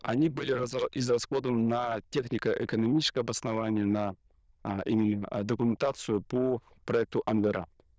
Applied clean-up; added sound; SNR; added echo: neural diffusion model UNIVERSE++.